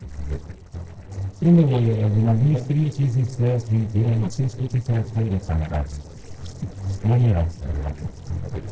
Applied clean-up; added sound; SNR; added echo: neural separator model SepFormer DNS4.